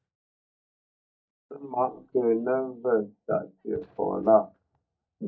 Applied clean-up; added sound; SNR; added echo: neural mask model DeepFilterNet 3.